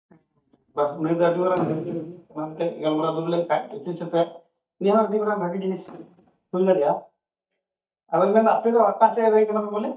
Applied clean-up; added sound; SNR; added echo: neural mask model DeepFilterNet 3.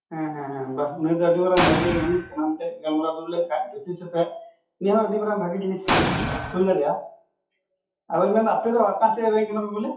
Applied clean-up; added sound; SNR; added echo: classical method WPE with log-MMSE.